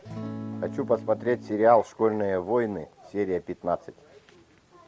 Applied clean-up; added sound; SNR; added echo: none; Acoustic guitar / Strum; 11 dB; none.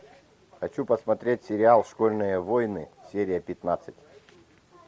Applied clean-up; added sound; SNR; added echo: none; none; none; none.